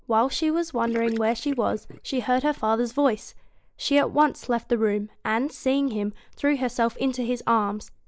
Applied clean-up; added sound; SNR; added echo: neural mask model Resemble Enhance denoiser.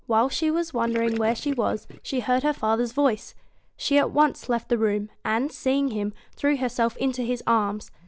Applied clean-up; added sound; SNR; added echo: none; Gurgling / Liquid; 18 dB; none.